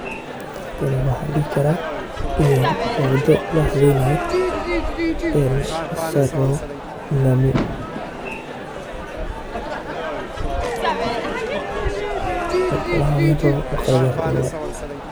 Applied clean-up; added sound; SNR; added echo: none; Crowd / Fireworks; 2 dB; none.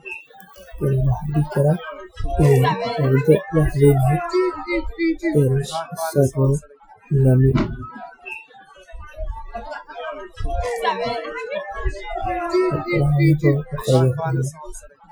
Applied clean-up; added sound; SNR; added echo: classical method Wiener filter.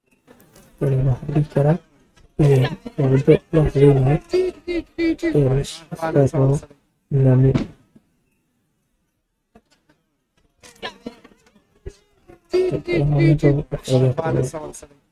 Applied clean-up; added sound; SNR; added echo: neural mask model RNNoise.